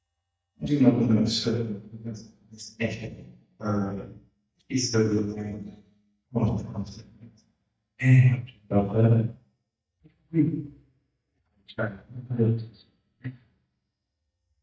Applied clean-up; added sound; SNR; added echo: neural mask model DeepFilterNet 3.